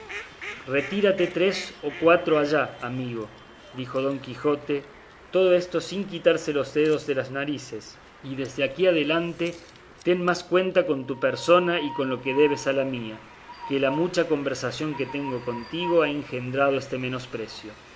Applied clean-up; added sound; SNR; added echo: none; Train + Fowl; 17 dB; none.